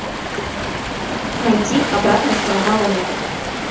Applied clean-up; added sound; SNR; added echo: none; Waves, surf; 1 dB; reverberation time 0.6 s.